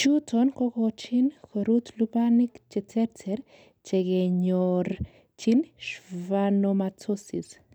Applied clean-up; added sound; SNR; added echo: none; none; none; none.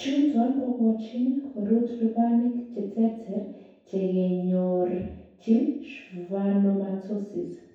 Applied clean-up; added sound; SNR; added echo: none; none; none; reverberation time 0.7 s.